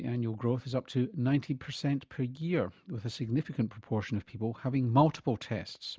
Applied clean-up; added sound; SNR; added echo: none; none; none; none.